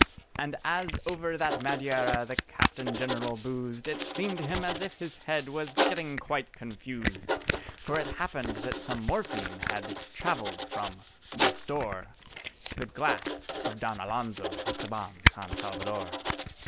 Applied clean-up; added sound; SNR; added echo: none; Writing + Camera; -1 dB; none.